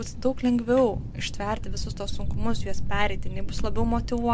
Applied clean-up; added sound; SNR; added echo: none; Thunder; -1 dB; none.